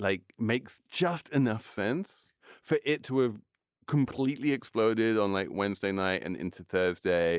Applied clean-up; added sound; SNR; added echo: none; none; none; none.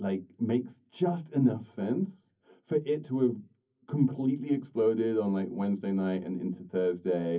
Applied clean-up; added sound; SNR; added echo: none; none; none; reverberation time 0.3 s.